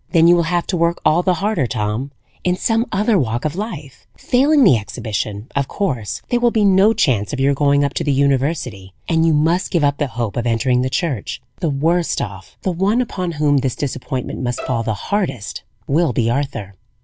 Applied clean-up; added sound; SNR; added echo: none; Bowed string instrument; 15 dB; none.